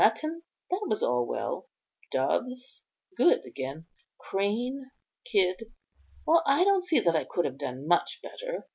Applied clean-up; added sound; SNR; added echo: none; none; none; none.